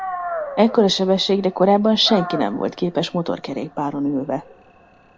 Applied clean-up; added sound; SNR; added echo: none; Dog; 13 dB; none.